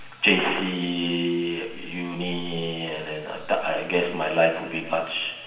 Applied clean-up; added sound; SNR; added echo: none; none; none; reverberation time 1.1 s.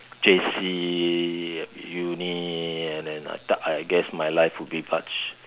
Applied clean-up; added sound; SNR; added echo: none; none; none; none.